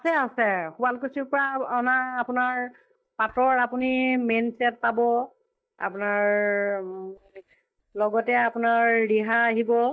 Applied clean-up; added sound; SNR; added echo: neural mask model DeepFilterNet 3.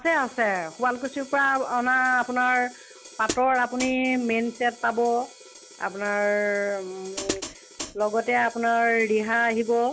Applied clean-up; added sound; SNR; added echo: none; Hi-hat; 16 dB; none.